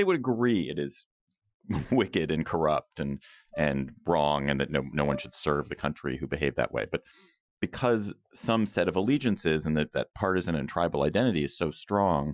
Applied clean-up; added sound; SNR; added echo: classical method Wiener filter.